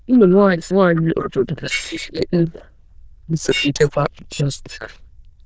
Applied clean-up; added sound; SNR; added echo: neural diffusion model UNIVERSE++.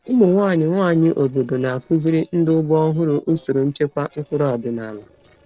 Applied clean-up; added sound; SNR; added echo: neural separator model SepFormer DNS4.